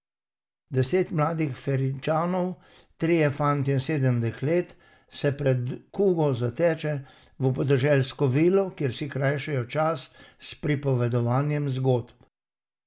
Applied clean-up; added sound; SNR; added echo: none; none; none; none.